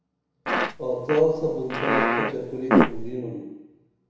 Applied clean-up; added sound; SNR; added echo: none; Fart; -3 dB; reverberation time 1.0 s.